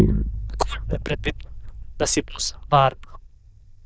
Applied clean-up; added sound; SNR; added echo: neural diffusion model UNIVERSE++.